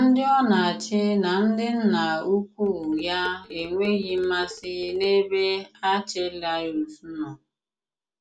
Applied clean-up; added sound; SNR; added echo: none; Dishes, pots, and pans; 20 dB; none.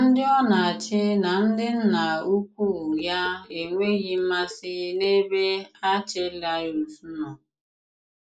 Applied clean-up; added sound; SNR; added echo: neural mask model Resemble Enhance denoiser.